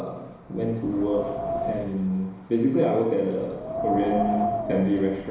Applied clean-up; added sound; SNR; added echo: none; Wind; 6 dB; reverberation time 1.0 s.